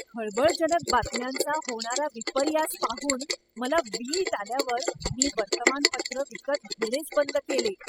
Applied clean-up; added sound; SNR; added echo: classical method spectral subtraction.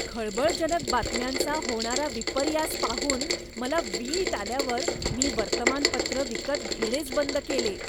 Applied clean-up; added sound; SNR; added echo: none; Rain; 1 dB; none.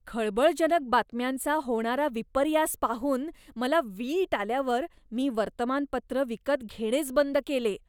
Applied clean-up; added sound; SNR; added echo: none; none; none; none.